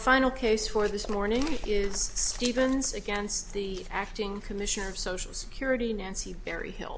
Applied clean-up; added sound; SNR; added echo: none; none; none; none.